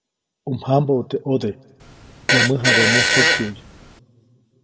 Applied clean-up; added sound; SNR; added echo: none; Fart; -4 dB; reverberation time 1.3 s.